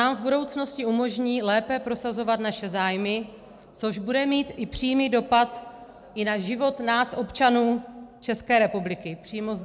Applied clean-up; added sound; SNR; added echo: none; none; none; none.